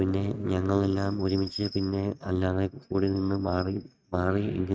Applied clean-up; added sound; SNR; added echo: neural mask model RNNoise.